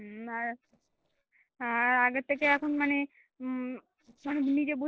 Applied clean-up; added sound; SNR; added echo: neural separator model SepFormer DNS4.